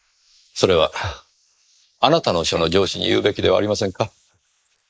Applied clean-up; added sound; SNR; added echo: neural mask model Resemble Enhance denoiser.